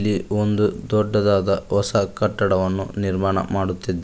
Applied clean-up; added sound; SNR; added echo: none; none; none; none.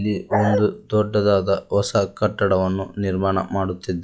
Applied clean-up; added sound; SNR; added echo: classical method log-MMSE.